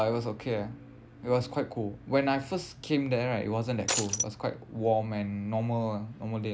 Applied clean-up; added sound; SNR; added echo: none; Shatter; -1 dB; none.